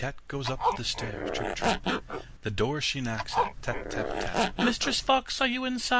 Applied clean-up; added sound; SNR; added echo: none; Zipper (clothing); 0 dB; none.